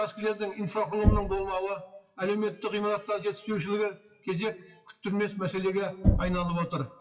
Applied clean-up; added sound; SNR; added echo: classical method WPE with log-MMSE.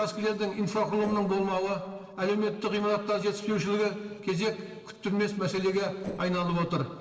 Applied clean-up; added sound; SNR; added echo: neural separator model SepFormer DNS4.